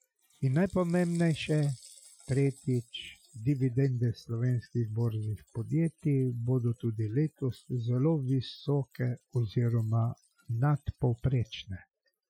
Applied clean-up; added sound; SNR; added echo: classical method Wiener filter.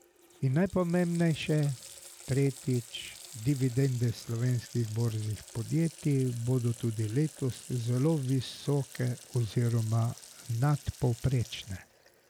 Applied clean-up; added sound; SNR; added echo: none; Water tap, faucet; 19 dB; none.